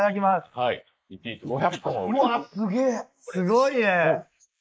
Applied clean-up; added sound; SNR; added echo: neural mask model Resemble Enhance denoiser.